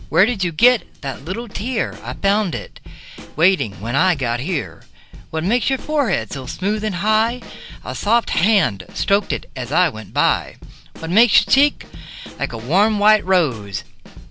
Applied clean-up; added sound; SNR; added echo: none; Snare drum / Drum kit; 17 dB; none.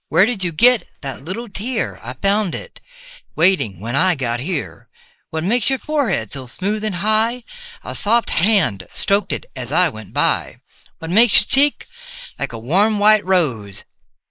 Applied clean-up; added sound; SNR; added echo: neural mask model Resemble Enhance denoiser.